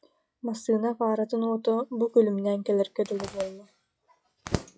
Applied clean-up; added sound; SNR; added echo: classical method log-MMSE.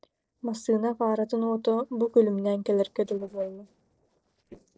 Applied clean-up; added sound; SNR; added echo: neural separator model SepFormer DNS4.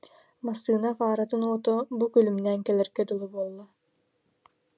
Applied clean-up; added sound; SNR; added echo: none; none; none; none.